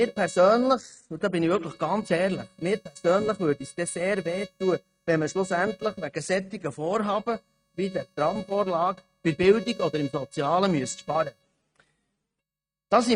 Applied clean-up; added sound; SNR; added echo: neural mask model RNNoise.